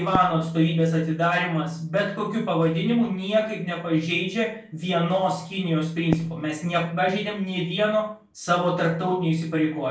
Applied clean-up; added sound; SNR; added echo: none; Fireworks; 17 dB; reverberation time 0.3 s.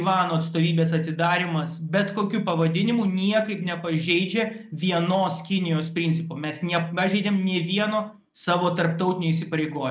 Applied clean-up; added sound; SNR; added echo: none; none; none; none.